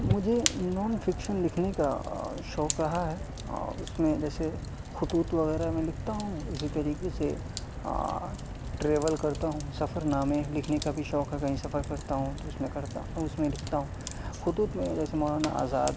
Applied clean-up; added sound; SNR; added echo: none; Fire; 6 dB; none.